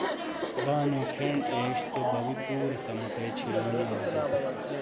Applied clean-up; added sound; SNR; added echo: none; Chatter; -2 dB; none.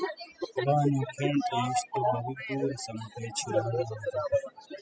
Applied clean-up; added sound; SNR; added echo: classical method spectral subtraction.